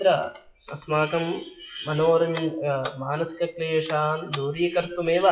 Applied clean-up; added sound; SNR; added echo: classical method WPE with log-MMSE.